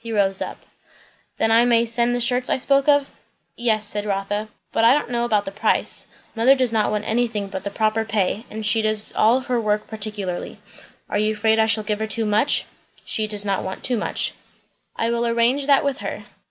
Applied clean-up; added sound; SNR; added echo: none; none; none; none.